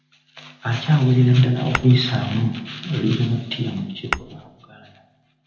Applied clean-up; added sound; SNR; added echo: none; Tap / Glass; 12 dB; reverberation time 0.8 s.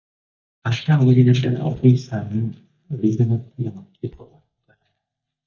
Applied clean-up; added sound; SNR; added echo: neural mask model DeepFilterNet 3.